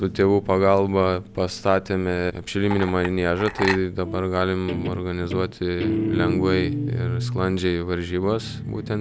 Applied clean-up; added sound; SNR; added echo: none; Guitar + Chink, clink; 7 dB; none.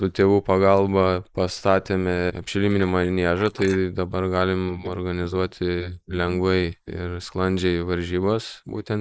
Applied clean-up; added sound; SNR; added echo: neural mask model Resemble Enhance denoiser.